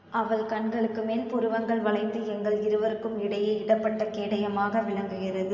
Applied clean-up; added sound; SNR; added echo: none; none; none; reverberation time 1.6 s.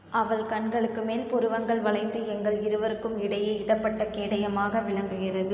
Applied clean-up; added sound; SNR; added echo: none; none; none; none.